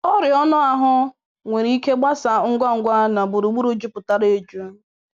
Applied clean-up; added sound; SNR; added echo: none; none; none; none.